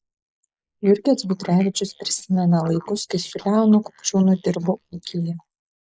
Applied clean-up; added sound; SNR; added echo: neural mask model Resemble Enhance denoiser.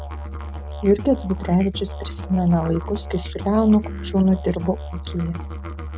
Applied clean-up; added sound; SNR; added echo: none; Musical instrument; 9 dB; none.